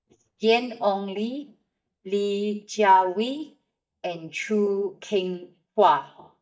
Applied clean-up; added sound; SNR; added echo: neural mask model DeepFilterNet 3.